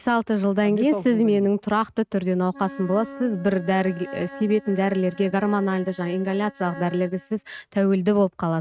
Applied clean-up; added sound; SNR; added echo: neural mask model RNNoise.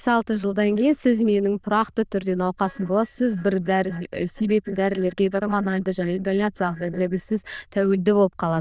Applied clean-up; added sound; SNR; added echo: neural diffusion model UNIVERSE++.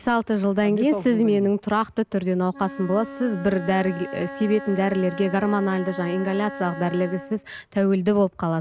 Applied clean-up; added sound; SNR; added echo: none; Wind instrument, woodwind instrument; 15 dB; none.